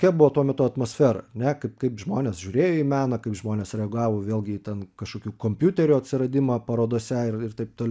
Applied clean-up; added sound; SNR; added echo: none; none; none; none.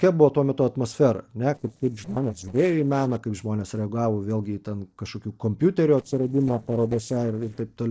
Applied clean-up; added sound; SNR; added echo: neural separator model SepFormer DNS4.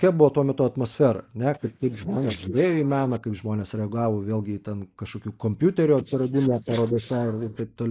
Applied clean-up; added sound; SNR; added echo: neural mask model Resemble Enhance denoiser.